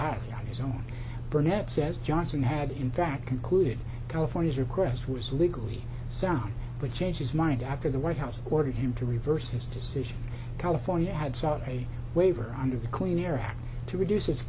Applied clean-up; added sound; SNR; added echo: none; none; none; none.